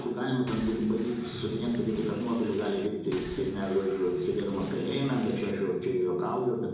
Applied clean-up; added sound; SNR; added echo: none; Boat, Water vehicle; 17 dB; reverberation time 0.9 s.